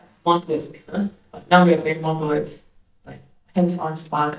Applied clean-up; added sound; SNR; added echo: neural mask model DeepFilterNet 3.